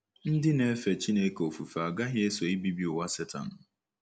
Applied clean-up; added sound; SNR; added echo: none; none; none; none.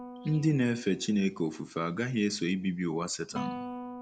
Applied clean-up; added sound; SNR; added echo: none; Guitar; 13 dB; none.